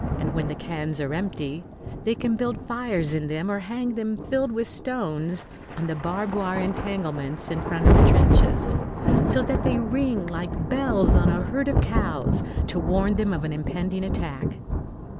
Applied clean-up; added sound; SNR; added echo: none; Thunder; -3 dB; none.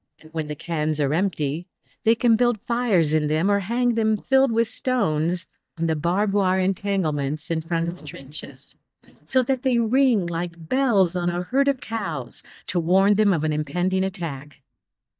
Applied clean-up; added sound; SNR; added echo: neural mask model DeepFilterNet 3.